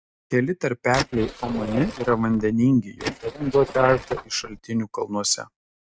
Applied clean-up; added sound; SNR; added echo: neural mask model RNNoise.